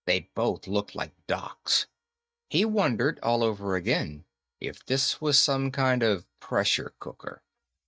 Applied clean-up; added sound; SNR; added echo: neural mask model DeepFilterNet 3.